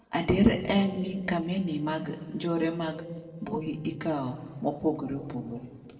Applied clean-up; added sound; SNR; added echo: neural separator model SepFormer DNS4.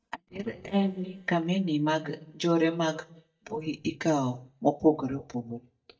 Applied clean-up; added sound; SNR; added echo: neural mask model DeepFilterNet 3.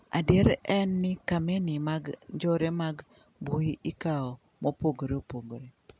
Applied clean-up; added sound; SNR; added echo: none; none; none; none.